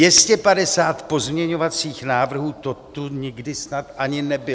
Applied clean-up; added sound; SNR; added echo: none; none; none; none.